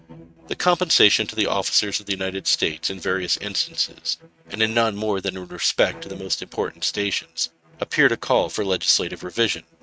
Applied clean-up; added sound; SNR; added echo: neural mask model RNNoise.